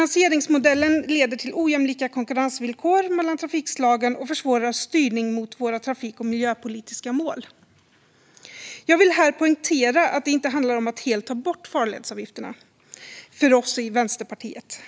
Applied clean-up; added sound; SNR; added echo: none; none; none; none.